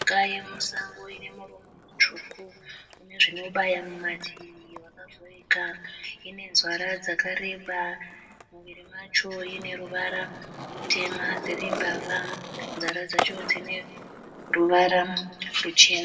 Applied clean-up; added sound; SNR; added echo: none; Skateboard; 11 dB; reverberation time 0.8 s.